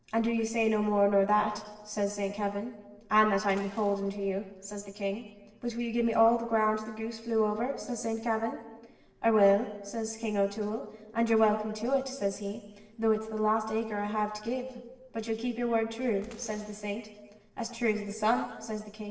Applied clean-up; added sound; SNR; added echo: neural separator model SepFormer DNS4.